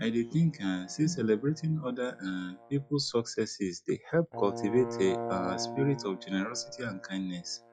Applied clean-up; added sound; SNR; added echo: classical method log-MMSE.